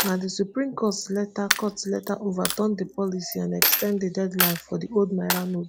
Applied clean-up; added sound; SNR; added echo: none; Coin (dropping); 4 dB; none.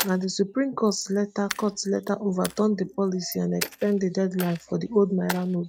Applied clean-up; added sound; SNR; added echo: neural mask model RNNoise.